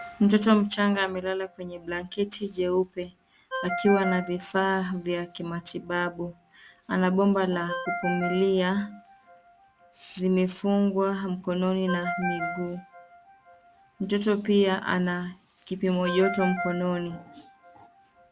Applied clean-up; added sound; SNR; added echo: none; Ringtone; 11 dB; none.